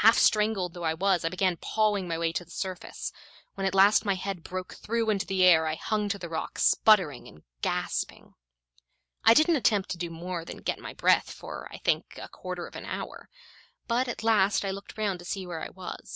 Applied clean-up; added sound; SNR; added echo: none; none; none; none.